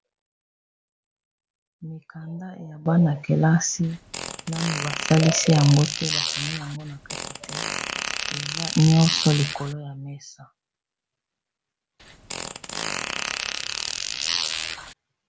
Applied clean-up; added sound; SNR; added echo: none; Fart; 4 dB; none.